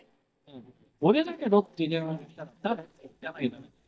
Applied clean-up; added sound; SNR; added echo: neural mask model DeepFilterNet 3.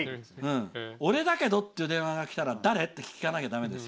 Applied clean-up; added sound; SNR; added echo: none; none; none; none.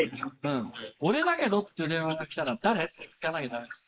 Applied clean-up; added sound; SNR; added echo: neural mask model Resemble Enhance denoiser.